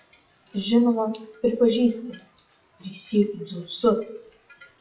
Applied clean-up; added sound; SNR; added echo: classical method WPE with log-MMSE.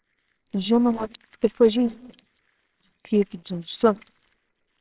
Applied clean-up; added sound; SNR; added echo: neural separator model SepFormer WHAMR!.